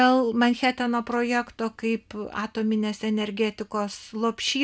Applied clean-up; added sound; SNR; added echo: none; none; none; none.